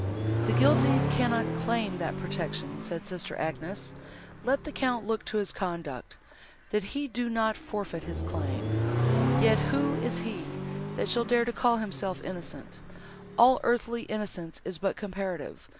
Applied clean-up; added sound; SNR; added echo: none; Accelerating, revving, vroom; 2 dB; none.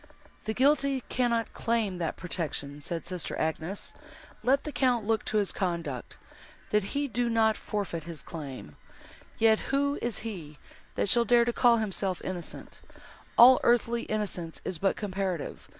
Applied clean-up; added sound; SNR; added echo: none; none; none; none.